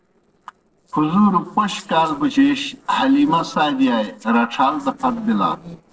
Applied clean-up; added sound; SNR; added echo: neural separator model SepFormer DNS4.